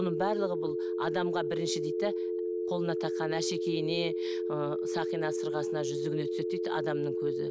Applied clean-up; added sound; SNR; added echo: none; Telephone; -3 dB; none.